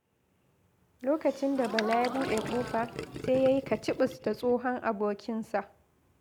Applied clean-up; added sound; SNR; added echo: none; Gurgling + Gasp; 8 dB; none.